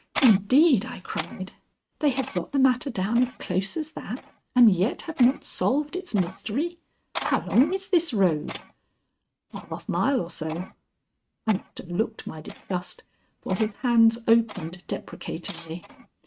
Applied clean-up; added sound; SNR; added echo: neural mask model RNNoise.